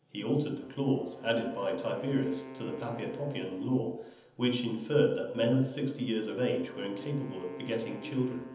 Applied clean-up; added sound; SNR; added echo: none; Wind instrument, woodwind instrument; 17 dB; reverberation time 0.9 s.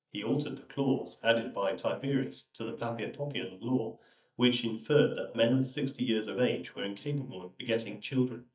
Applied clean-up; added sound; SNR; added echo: neural mask model DeepFilterNet 3.